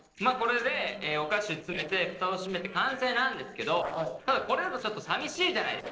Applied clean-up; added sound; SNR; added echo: neural separator model SepFormer DNS4.